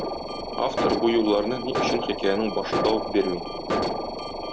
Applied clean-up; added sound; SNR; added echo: none; Alarm; 2 dB; none.